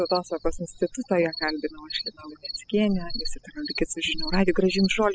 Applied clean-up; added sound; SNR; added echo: classical method spectral subtraction.